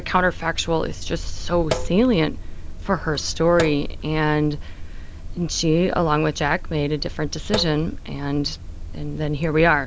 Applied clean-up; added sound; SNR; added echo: none; Sink (filling or washing); 7 dB; none.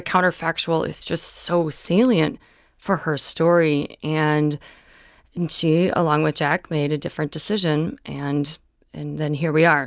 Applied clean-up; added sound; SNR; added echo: none; none; none; none.